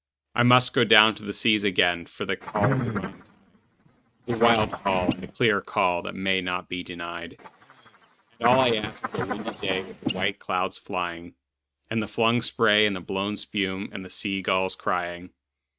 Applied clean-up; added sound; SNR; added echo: neural mask model RNNoise.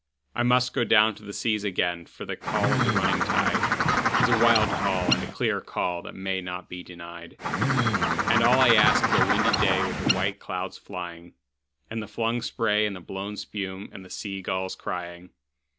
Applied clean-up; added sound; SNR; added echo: none; Bird; -4 dB; none.